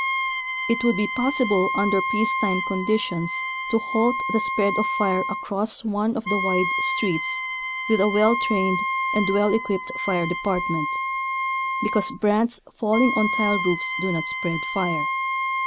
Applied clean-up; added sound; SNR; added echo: none; Wind instrument, woodwind instrument; 2 dB; none.